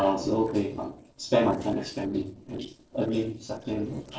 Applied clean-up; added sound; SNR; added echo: neural separator model SepFormer DNS4.